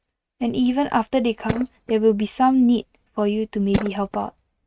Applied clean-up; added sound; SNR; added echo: neural mask model RNNoise.